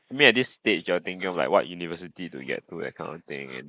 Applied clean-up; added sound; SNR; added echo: neural mask model Resemble Enhance denoiser.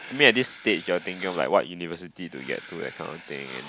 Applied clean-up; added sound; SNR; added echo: none; Writing; 16 dB; none.